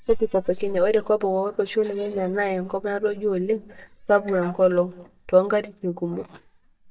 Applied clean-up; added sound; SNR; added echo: neural mask model DeepFilterNet 3.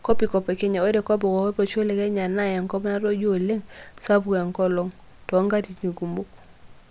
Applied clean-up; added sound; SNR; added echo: none; none; none; none.